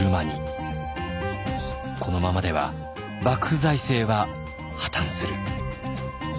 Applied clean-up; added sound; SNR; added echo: none; none; none; none.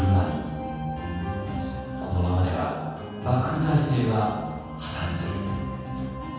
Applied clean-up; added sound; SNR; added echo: none; none; none; reverberation time 1.2 s.